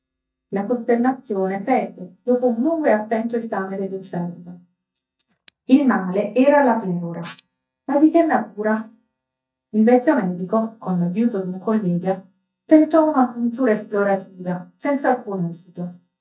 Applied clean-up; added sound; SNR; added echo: neural mask model DeepFilterNet 3.